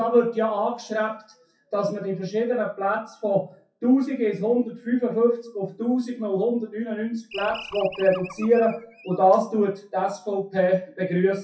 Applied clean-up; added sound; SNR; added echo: classical method WPE with log-MMSE.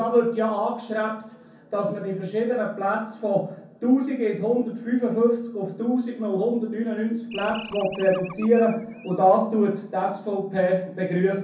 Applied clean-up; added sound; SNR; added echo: none; Animal; 17 dB; reverberation time 0.5 s.